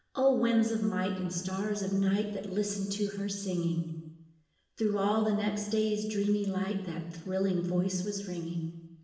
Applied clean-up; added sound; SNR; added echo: none; none; none; reverberation time 1.1 s.